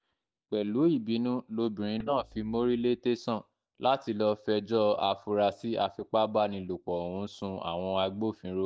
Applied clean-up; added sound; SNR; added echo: neural mask model DeepFilterNet 3.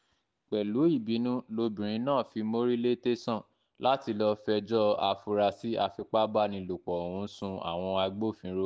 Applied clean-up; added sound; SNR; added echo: none; none; none; none.